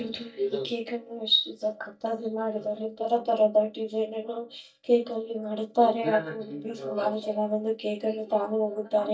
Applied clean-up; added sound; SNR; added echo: neural mask model DeepFilterNet 3.